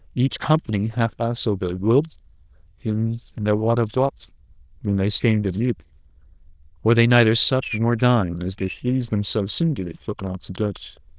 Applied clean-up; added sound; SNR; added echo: neural diffusion model UNIVERSE++.